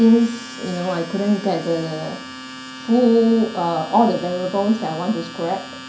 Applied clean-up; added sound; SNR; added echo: none; Domestic sounds, home sounds; 15 dB; reverberation time 0.5 s.